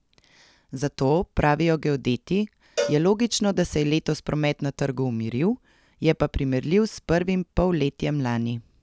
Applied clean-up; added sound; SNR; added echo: none; Cowbell; 10 dB; none.